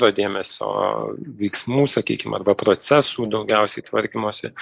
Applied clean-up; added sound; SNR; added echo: neural mask model Resemble Enhance denoiser.